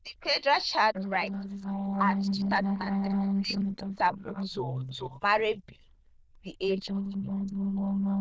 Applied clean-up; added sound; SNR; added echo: neural diffusion model UNIVERSE++.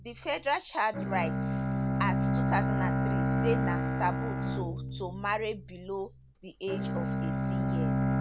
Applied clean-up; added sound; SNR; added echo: none; Bowed string instrument; -4 dB; none.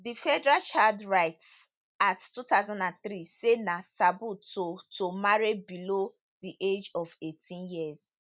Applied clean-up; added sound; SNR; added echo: none; none; none; none.